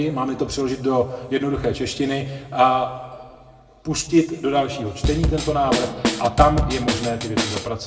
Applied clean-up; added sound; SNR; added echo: none; Drum kit; 1 dB; reverberation time 1.3 s.